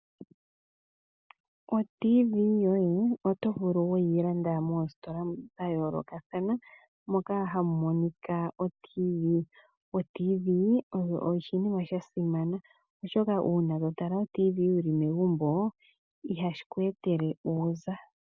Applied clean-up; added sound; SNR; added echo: none; none; none; none.